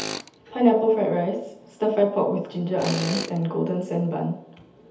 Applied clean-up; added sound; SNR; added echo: none; Tools; 14 dB; reverberation time 0.8 s.